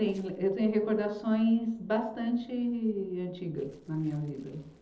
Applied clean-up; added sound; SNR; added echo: neural separator model SepFormer DNS4.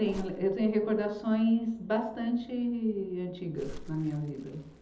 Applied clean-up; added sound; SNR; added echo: none; Crumpling, crinkling; 18 dB; reverberation time 1.2 s.